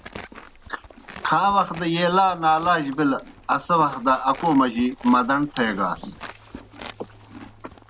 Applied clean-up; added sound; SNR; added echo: none; Livestock, farm animals, working animals; 19 dB; none.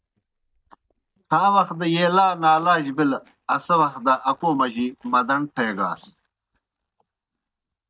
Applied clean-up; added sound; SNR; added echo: neural mask model DeepFilterNet 3.